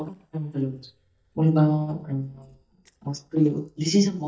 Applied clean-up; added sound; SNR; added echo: neural mask model DeepFilterNet 3.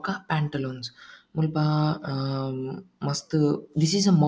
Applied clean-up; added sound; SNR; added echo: none; none; none; none.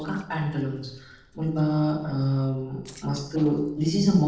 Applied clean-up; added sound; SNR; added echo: neural separator model SepFormer DNS4.